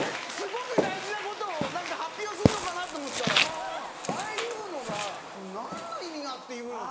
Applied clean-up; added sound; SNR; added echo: none; Walk, footsteps; -3 dB; none.